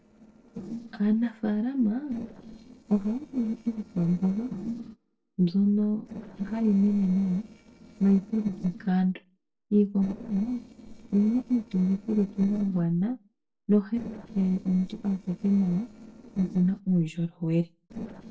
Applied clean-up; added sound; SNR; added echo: neural separator model SepFormer DNS4.